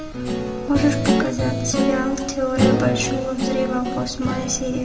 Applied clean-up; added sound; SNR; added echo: none; Guitar; -1 dB; reverberation time 1.1 s.